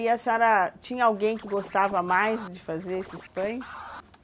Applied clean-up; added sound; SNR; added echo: none; Scratching (performance technique); 18 dB; none.